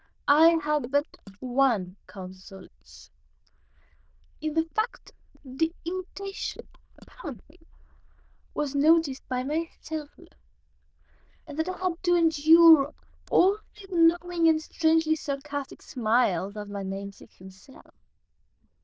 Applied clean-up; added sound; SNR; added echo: neural diffusion model UNIVERSE++.